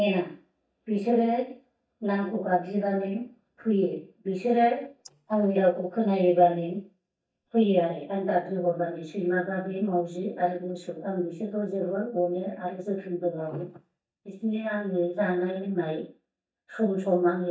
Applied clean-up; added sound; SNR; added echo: neural mask model DeepFilterNet 3.